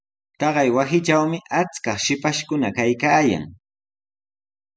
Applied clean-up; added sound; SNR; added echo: none; none; none; none.